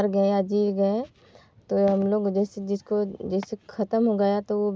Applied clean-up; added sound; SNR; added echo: none; none; none; none.